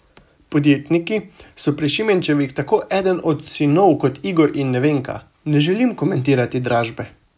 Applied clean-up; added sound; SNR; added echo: none; none; none; none.